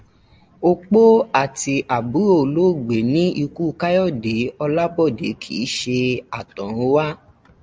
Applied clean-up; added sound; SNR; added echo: none; none; none; none.